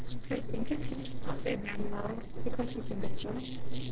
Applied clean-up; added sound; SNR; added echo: neural separator model SepFormer DNS4.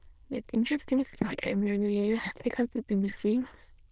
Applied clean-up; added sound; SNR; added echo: neural diffusion model UNIVERSE++.